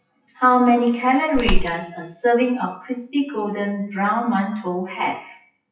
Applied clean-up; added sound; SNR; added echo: classical method WPE with log-MMSE.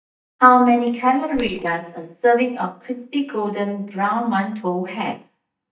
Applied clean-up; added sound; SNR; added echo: neural mask model DeepFilterNet 3.